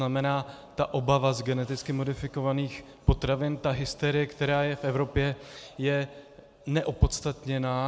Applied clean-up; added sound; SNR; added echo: none; none; none; none.